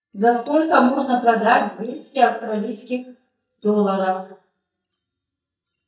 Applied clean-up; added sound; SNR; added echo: neural mask model DeepFilterNet 3.